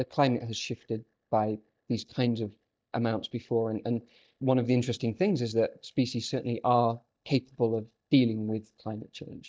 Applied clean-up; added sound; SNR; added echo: neural mask model DeepFilterNet 3.